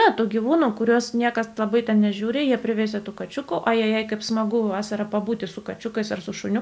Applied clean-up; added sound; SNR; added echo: none; none; none; none.